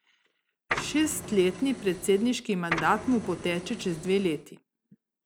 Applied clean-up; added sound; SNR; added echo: none; Printer; 9 dB; none.